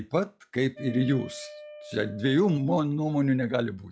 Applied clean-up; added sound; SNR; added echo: classical method log-MMSE.